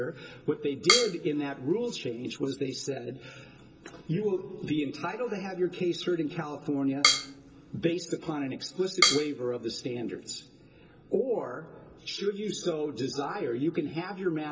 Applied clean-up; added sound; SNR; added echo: none; Drum kit; 0 dB; reverberation time 0.2 s.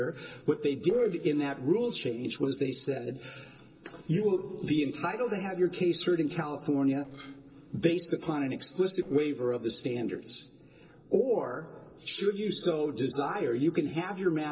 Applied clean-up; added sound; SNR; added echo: neural separator model SepFormer DNS4.